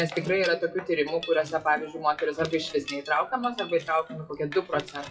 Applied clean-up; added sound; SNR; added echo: classical method WPE with log-MMSE.